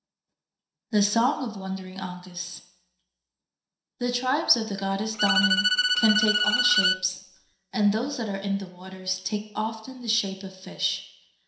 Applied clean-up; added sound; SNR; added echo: none; Bowed string instrument; -4 dB; reverberation time 0.7 s.